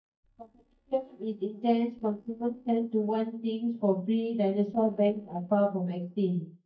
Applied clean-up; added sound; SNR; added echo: neural mask model DeepFilterNet 3.